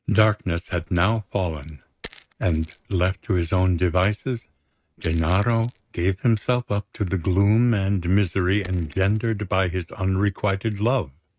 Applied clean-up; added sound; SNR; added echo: neural mask model RNNoise.